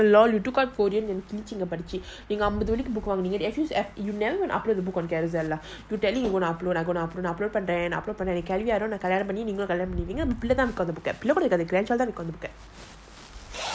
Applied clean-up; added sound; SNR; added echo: none; Slam / Wood; 14 dB; none.